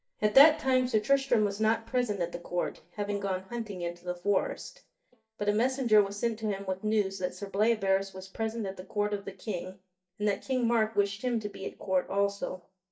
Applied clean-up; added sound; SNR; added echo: neural mask model DeepFilterNet 3.